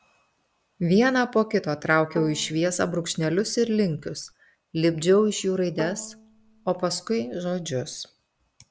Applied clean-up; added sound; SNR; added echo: none; Bowed string instrument; 18 dB; none.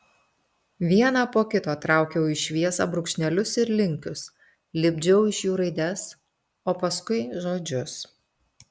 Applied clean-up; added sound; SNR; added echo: none; none; none; none.